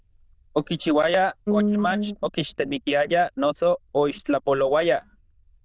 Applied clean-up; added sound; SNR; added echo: neural diffusion model UNIVERSE++.